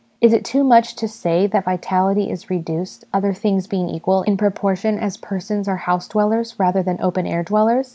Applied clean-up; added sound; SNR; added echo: none; none; none; none.